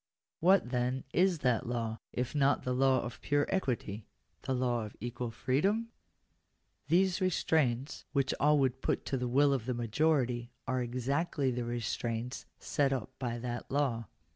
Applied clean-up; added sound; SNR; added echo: none; none; none; none.